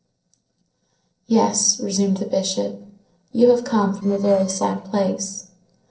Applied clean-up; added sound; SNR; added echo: neural separator model SepFormer DNS4.